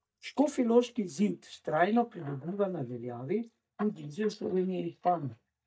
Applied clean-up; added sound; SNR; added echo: neural mask model DeepFilterNet 3.